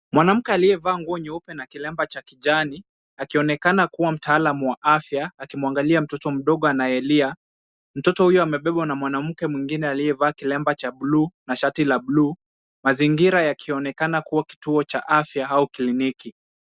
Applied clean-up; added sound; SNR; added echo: none; none; none; none.